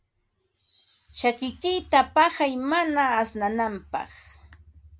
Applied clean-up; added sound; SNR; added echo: none; none; none; none.